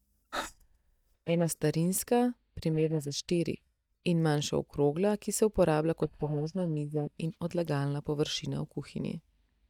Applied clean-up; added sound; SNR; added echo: neural mask model DeepFilterNet 3.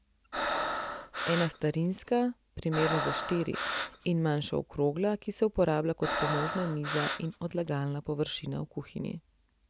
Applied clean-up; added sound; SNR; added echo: none; Breathing; 3 dB; none.